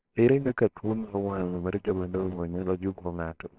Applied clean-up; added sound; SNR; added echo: neural separator model SepFormer WHAMR!.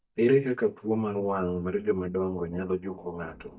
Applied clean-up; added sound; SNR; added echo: neural mask model DeepFilterNet 3.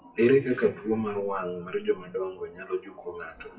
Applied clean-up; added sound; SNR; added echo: classical method WPE with log-MMSE.